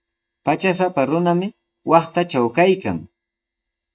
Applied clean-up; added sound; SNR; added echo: neural mask model DeepFilterNet 3.